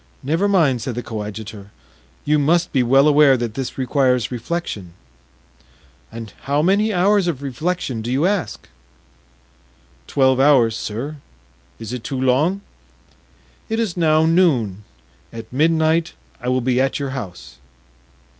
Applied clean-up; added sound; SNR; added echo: none; none; none; none.